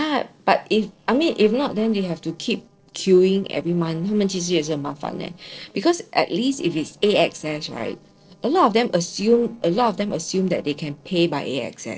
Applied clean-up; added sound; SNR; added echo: neural separator model SepFormer DNS4.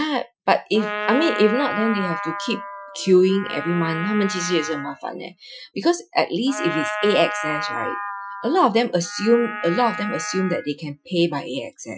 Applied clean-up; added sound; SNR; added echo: classical method Wiener filter.